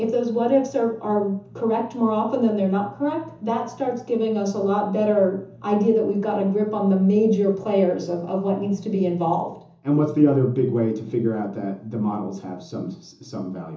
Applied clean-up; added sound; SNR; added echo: none; none; none; reverberation time 0.7 s.